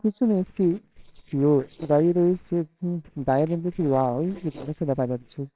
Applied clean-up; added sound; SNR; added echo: neural separator model SepFormer WHAMR!.